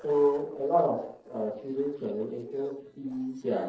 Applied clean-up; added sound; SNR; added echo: neural separator model SepFormer DNS4.